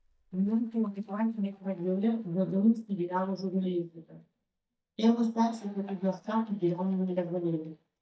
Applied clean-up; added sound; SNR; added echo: neural mask model DeepFilterNet 3.